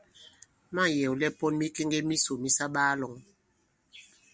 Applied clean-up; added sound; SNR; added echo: none; none; none; none.